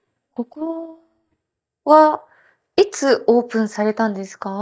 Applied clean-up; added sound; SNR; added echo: neural mask model DeepFilterNet 3.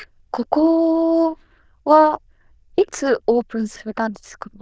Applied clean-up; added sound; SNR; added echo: neural diffusion model UNIVERSE++.